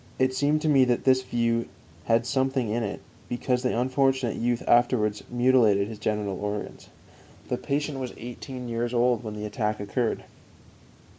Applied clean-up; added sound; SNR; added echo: none; none; none; none.